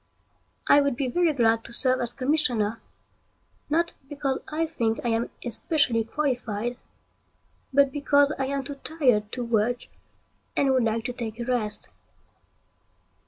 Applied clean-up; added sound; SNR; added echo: none; none; none; none.